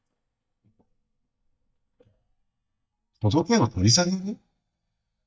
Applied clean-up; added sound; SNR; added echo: neural mask model DeepFilterNet 3.